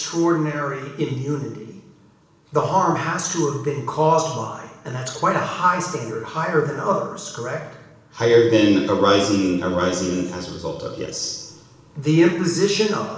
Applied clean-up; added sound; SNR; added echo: none; none; none; reverberation time 0.8 s.